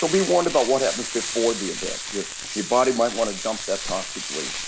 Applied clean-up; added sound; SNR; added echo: none; Frying (food); 7 dB; none.